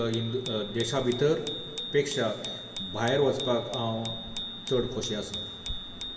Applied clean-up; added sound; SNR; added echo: none; Bicycle bell; 9 dB; reverberation time 2.6 s.